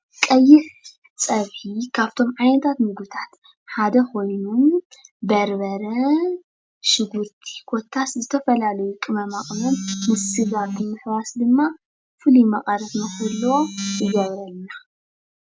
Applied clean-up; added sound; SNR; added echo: none; none; none; none.